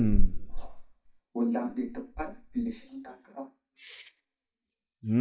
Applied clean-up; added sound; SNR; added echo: neural mask model DeepFilterNet 3.